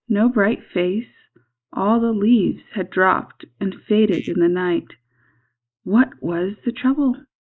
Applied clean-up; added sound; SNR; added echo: neural mask model Resemble Enhance denoiser.